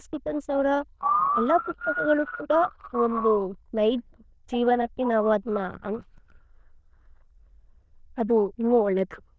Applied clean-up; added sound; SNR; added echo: neural diffusion model UNIVERSE++.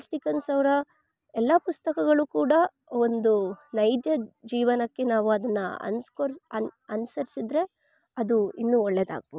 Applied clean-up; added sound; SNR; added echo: none; none; none; none.